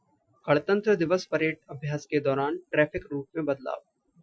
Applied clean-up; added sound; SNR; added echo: classical method Wiener filter.